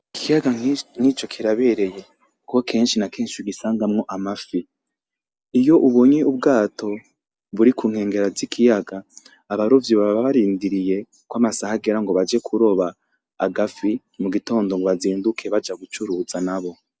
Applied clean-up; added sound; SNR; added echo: none; none; none; none.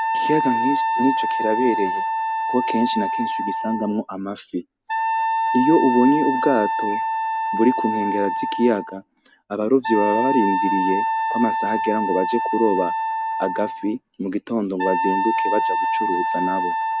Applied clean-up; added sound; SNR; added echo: none; Wind instrument, woodwind instrument; 0 dB; none.